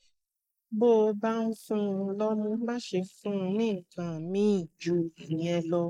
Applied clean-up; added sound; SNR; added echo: neural mask model Resemble Enhance denoiser.